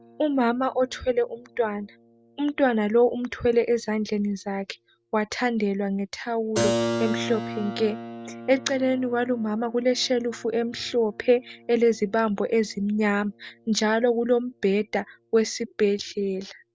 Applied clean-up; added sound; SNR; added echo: none; Keyboard (musical); 12 dB; none.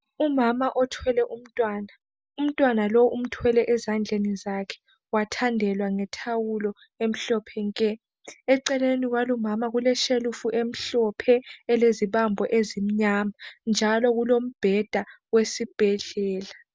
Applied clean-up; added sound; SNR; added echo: none; none; none; none.